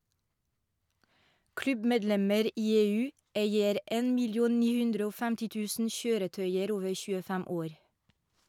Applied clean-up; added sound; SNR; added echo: none; none; none; none.